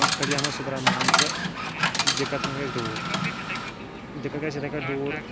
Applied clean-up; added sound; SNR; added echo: none; Coin (dropping) / Chatter; -5 dB; none.